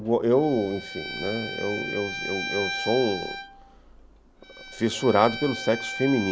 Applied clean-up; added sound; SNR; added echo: none; Bowed string instrument; 9 dB; none.